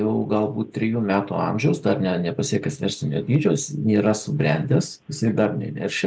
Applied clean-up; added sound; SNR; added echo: none; none; none; none.